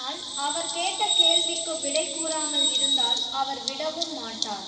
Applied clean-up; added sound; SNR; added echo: none; Bird vocalization, bird call, bird song; -5 dB; reverberation time 2.3 s.